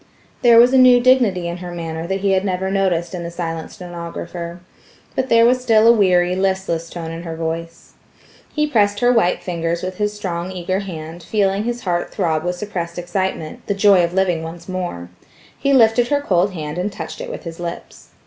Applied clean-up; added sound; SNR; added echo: none; none; none; none.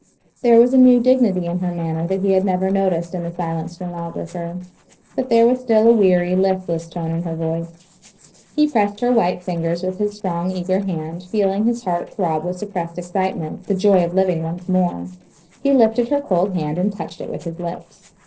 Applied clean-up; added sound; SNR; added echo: neural separator model SepFormer DNS4.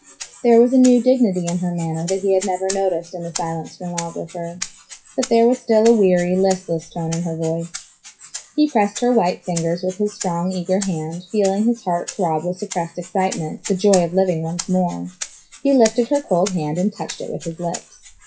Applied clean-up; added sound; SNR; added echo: classical method WPE with log-MMSE.